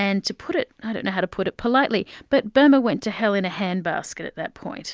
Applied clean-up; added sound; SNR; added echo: none; none; none; none.